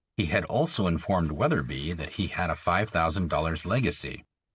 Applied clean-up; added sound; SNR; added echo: neural mask model Resemble Enhance denoiser.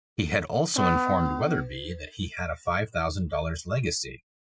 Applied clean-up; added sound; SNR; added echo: classical method Wiener filter.